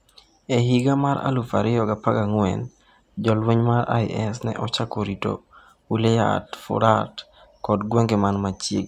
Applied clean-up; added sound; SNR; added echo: none; none; none; none.